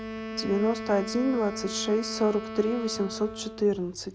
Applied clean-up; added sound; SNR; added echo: none; Wind instrument, woodwind instrument; 9 dB; none.